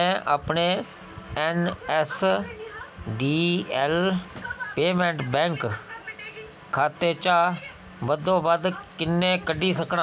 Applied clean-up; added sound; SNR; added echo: none; none; none; none.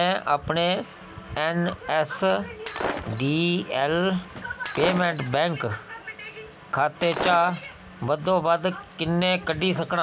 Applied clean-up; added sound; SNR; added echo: none; Shatter; 9 dB; none.